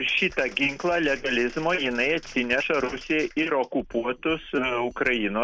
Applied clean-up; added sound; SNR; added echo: none; Drum kit + Applause; 19 dB; none.